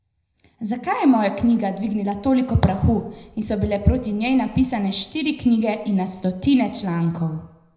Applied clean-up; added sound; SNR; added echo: none; none; none; reverberation time 0.8 s.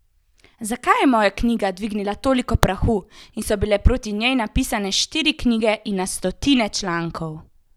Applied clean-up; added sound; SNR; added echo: none; none; none; none.